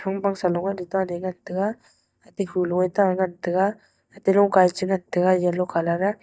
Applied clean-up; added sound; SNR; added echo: neural mask model DeepFilterNet 3.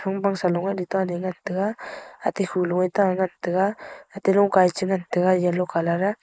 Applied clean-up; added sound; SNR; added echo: neural mask model Resemble Enhance denoiser.